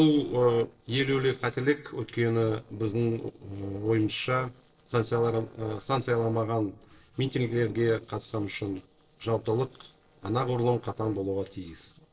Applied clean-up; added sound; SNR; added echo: neural separator model SepFormer DNS4.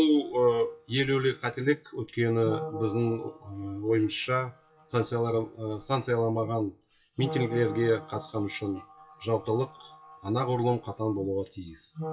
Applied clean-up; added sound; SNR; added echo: classical method WPE with log-MMSE.